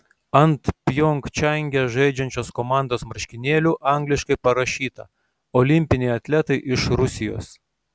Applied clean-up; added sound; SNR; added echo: none; none; none; none.